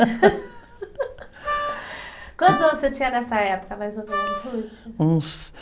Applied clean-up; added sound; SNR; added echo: none; Wind instrument, woodwind instrument; 6 dB; none.